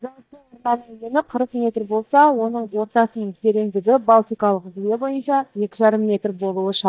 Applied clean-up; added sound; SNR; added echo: neural mask model DeepFilterNet 3.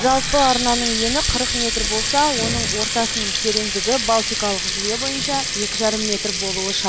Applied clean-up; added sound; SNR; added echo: none; Water tap, faucet; 0 dB; none.